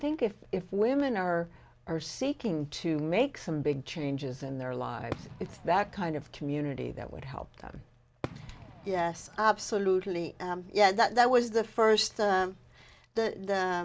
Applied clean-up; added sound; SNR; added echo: none; Fireworks; 18 dB; none.